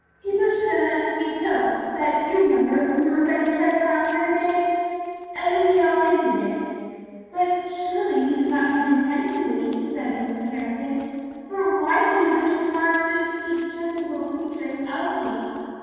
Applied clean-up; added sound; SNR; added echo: neural separator model SepFormer DNS4.